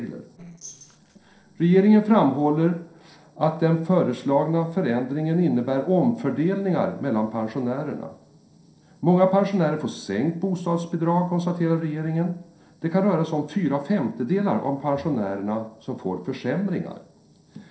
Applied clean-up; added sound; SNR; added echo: neural separator model SepFormer DNS4.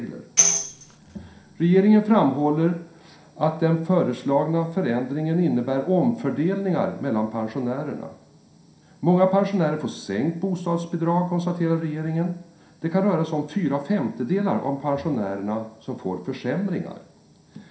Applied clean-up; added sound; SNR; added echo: none; Tambourine; 1 dB; reverberation time 0.5 s.